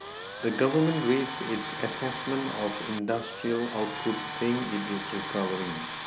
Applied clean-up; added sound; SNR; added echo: none; Tools; 5 dB; none.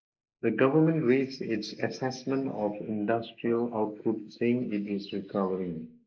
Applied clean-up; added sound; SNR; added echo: neural mask model Resemble Enhance denoiser.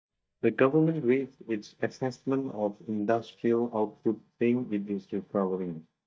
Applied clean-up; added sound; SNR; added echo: neural mask model DeepFilterNet 3.